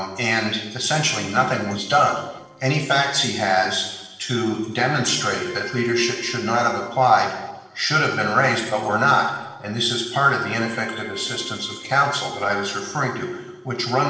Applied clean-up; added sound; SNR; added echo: neural separator model SepFormer DNS4.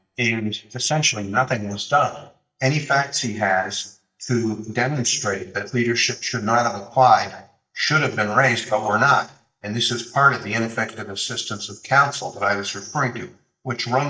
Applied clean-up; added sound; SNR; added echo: neural mask model DeepFilterNet 3.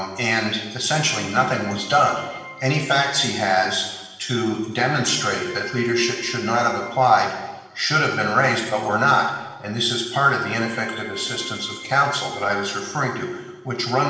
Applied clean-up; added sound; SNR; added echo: none; Keyboard (musical); 18 dB; reverberation time 1.2 s.